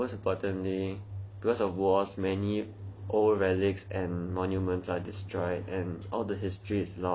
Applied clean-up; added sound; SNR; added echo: none; none; none; none.